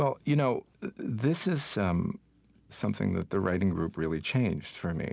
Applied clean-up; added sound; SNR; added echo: none; none; none; none.